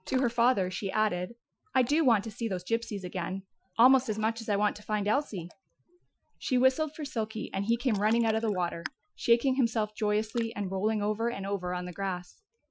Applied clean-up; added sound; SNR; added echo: classical method Wiener filter.